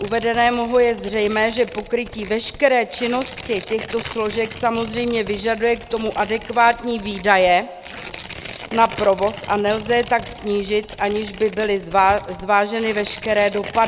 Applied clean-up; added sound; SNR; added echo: none; Tearing; 15 dB; none.